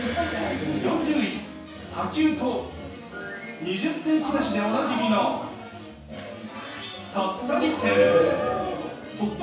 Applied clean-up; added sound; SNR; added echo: none; none; none; reverberation time 0.7 s.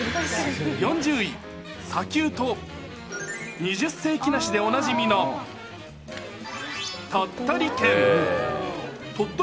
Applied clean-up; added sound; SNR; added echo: none; none; none; none.